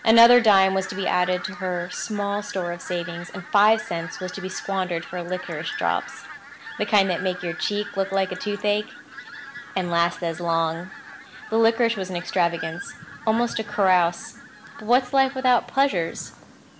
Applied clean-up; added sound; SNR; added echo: none; Fowl; 14 dB; none.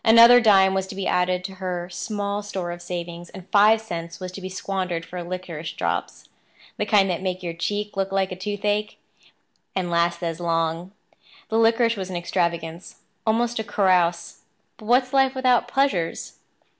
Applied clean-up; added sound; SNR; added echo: none; none; none; none.